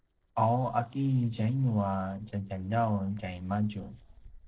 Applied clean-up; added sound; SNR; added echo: neural separator model SepFormer DNS4.